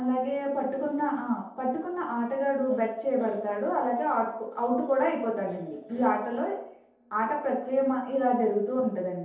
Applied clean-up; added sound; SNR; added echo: none; none; none; reverberation time 0.8 s.